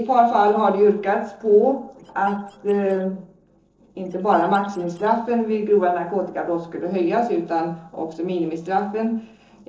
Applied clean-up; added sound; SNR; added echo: neural separator model SepFormer DNS4.